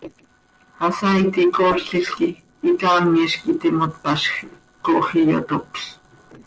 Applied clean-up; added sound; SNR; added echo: neural separator model SepFormer DNS4.